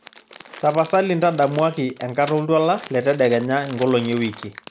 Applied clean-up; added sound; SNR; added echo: none; Crumpling, crinkling; 17 dB; none.